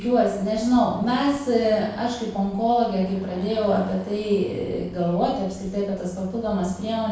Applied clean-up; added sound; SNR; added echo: none; Accelerating, revving, vroom; 17 dB; reverberation time 0.6 s.